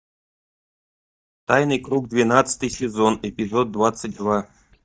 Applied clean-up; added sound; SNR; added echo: neural mask model DeepFilterNet 3.